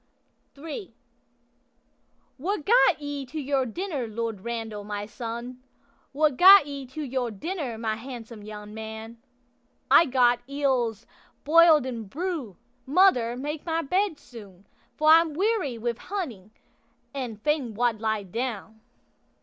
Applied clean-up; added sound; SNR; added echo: none; none; none; none.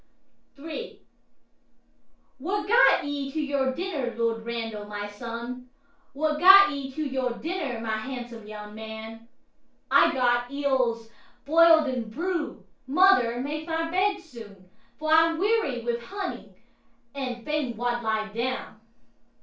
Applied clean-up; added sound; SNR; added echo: none; none; none; reverberation time 0.3 s.